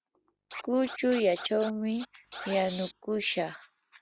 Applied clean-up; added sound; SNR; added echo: none; Scratching (performance technique); 12 dB; none.